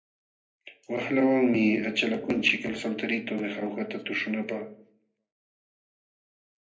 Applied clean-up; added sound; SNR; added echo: none; none; none; reverberation time 0.5 s.